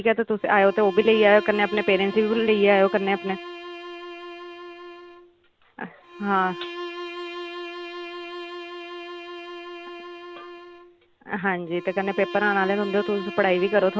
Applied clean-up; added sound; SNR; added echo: none; Bowed string instrument; 12 dB; none.